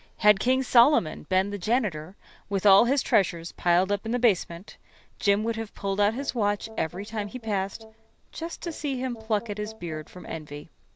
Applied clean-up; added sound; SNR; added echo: none; Brass instrument; 20 dB; none.